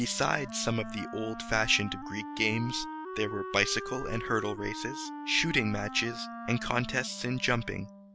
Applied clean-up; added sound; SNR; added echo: none; Wind instrument, woodwind instrument; 9 dB; none.